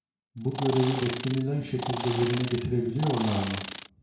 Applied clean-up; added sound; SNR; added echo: none; Insect; 5 dB; reverberation time 0.6 s.